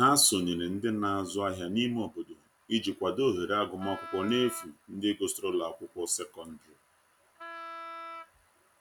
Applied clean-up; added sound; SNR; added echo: none; Wind instrument, woodwind instrument; 12 dB; none.